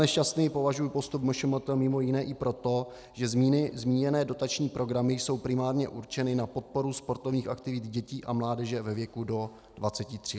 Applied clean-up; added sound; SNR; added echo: none; none; none; none.